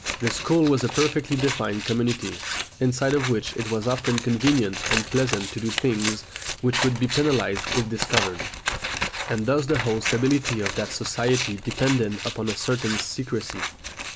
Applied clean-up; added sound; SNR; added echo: none; Scissors; 6 dB; none.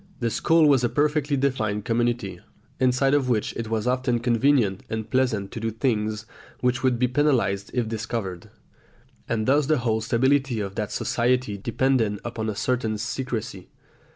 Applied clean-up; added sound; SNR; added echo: none; none; none; none.